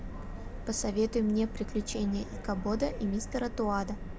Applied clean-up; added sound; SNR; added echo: none; Subway, metro, underground; 7 dB; none.